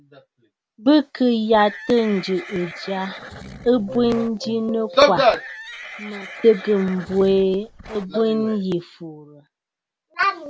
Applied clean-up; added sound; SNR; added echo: none; Livestock, farm animals, working animals; 16 dB; none.